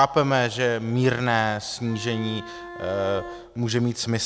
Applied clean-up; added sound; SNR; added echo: none; Bowed string instrument; 14 dB; none.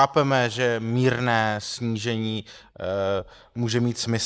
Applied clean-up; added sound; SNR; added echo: neural mask model Resemble Enhance denoiser.